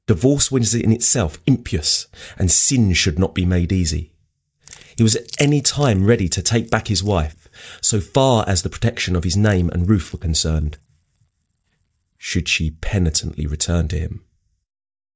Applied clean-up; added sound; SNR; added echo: neural mask model DeepFilterNet 3.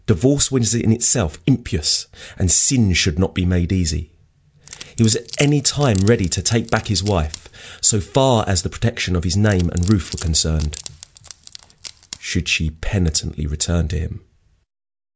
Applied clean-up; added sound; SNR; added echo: none; Wood; 19 dB; none.